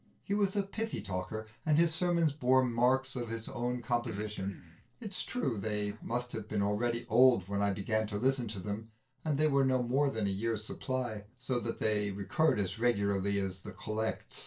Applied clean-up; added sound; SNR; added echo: neural separator model SepFormer DNS4.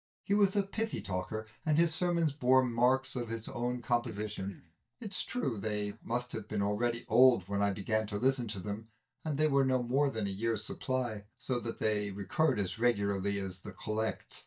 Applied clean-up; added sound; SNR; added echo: neural mask model DeepFilterNet 3.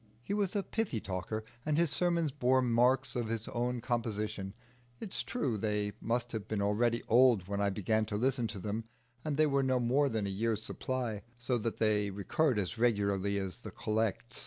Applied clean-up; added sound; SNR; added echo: none; none; none; none.